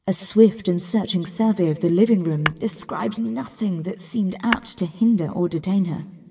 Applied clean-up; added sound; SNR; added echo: none; Tap / Glass; 8 dB; reverberation time 2.4 s.